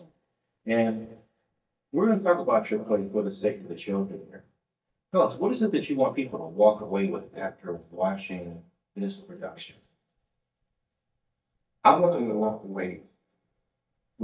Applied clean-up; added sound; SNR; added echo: neural mask model DeepFilterNet 3.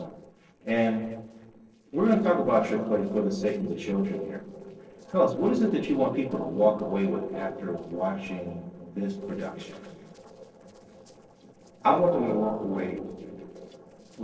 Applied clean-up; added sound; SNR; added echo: neural separator model SepFormer DNS4.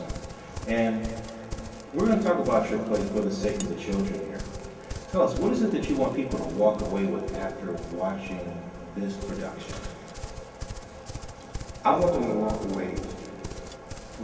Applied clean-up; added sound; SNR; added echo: none; Livestock, farm animals, working animals; 12 dB; reverberation time 2.8 s.